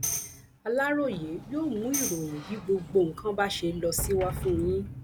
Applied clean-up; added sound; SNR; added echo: none; Sliding door + Tambourine; 8 dB; none.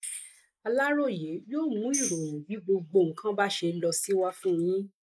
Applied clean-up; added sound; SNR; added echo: neural mask model Resemble Enhance denoiser.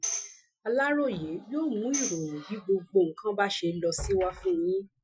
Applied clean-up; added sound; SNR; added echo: classical method Wiener filter.